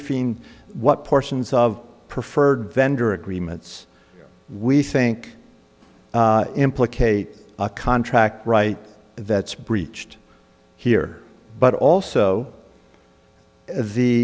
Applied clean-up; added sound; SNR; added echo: none; none; none; none.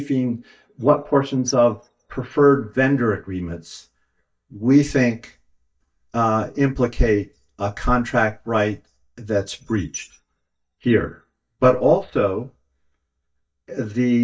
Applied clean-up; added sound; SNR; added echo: neural mask model DeepFilterNet 3.